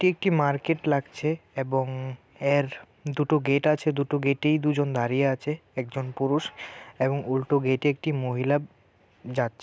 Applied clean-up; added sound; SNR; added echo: none; none; none; none.